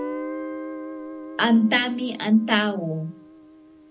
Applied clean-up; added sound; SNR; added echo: none; Guitar; 11 dB; reverberation time 0.4 s.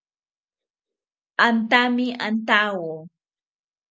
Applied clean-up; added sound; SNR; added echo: none; none; none; none.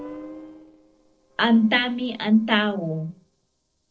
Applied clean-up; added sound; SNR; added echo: neural separator model SepFormer DNS4.